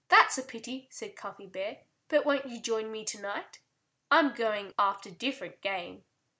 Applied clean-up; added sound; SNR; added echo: none; none; none; none.